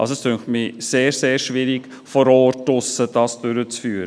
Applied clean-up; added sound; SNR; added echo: none; none; none; none.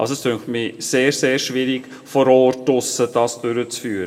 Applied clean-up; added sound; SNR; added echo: none; none; none; reverberation time 1.4 s.